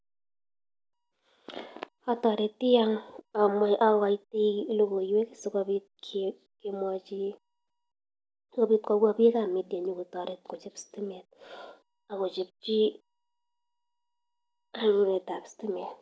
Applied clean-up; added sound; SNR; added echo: none; none; none; none.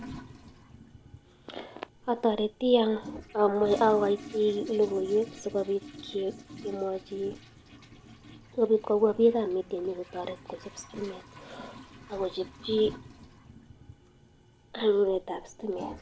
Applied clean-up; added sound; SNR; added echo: none; Toilet flush; 16 dB; none.